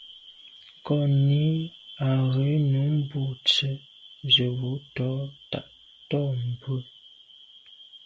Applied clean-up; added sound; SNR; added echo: none; none; none; none.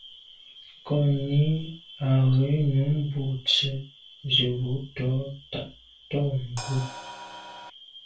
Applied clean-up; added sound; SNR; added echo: none; Crash cymbal; 13 dB; reverberation time 0.2 s.